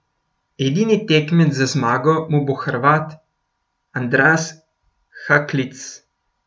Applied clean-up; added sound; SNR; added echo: none; none; none; none.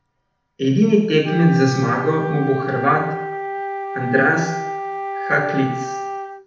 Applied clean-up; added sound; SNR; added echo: none; Wind instrument, woodwind instrument; 7 dB; reverberation time 0.8 s.